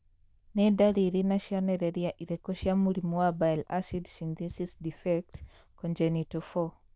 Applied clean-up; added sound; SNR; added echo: neural diffusion model UNIVERSE++.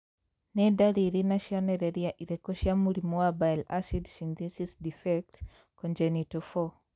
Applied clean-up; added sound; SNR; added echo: none; none; none; none.